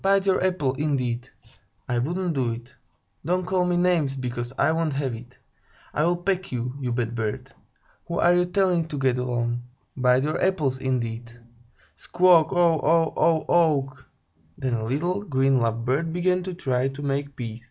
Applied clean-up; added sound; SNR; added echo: none; none; none; none.